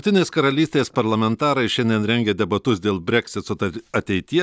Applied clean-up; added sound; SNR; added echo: none; none; none; none.